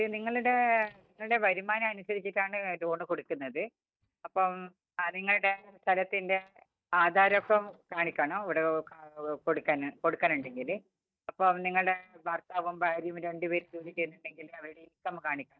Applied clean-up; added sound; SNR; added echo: neural mask model DeepFilterNet 3.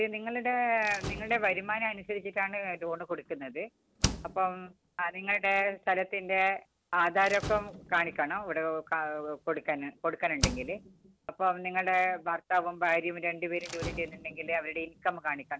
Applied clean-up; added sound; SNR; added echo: none; Slam; 11 dB; none.